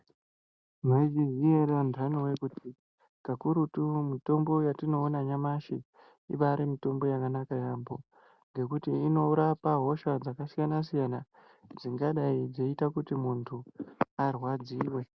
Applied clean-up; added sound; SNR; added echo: none; none; none; none.